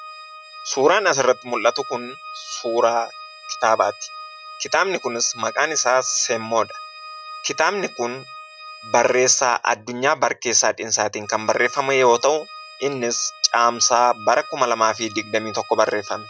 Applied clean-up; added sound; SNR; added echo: none; Organ; 17 dB; none.